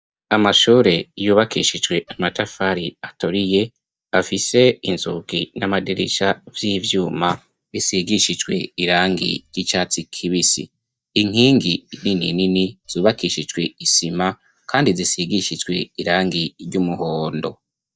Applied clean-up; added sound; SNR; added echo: neural mask model DeepFilterNet 3.